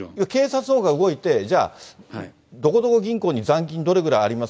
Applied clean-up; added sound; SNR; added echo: none; none; none; none.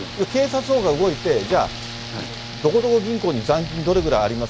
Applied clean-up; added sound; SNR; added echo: none; Bowed string instrument + Rain; 11 dB; none.